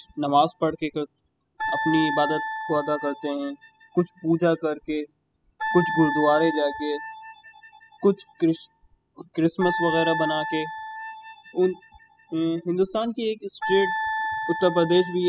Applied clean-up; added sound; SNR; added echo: classical method spectral subtraction.